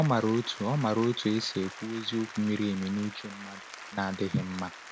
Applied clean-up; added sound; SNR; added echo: none; Applause; 14 dB; none.